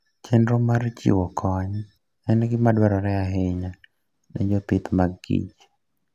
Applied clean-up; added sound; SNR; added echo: none; none; none; none.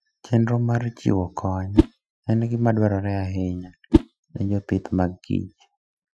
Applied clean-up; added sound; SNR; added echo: classical method Wiener filter.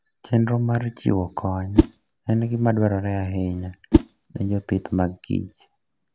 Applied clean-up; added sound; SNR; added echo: none; Whoosh, swoosh, swish; 2 dB; none.